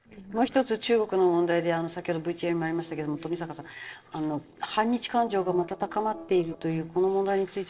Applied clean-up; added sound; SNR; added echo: neural separator model SepFormer DNS4.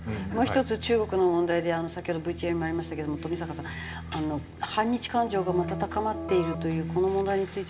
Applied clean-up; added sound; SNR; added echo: none; Keyboard (musical); 10 dB; reverberation time 0.3 s.